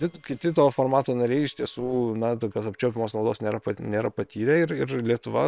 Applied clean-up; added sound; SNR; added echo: neural separator model SepFormer WHAM!.